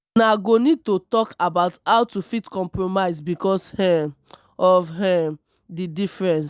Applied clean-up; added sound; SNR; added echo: none; none; none; none.